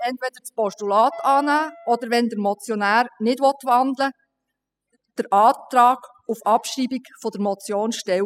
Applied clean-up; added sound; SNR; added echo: classical method spectral subtraction.